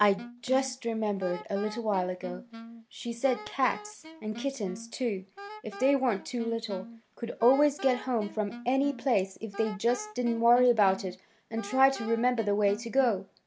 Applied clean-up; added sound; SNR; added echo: none; Wind instrument, woodwind instrument; 16 dB; none.